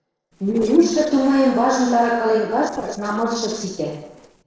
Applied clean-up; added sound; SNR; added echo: neural separator model SepFormer DNS4.